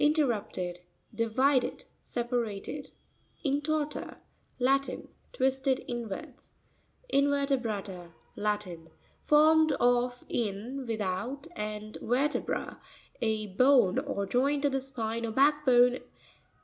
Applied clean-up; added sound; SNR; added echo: none; none; none; none.